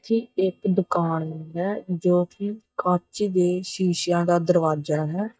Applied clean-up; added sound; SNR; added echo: neural mask model DeepFilterNet 3.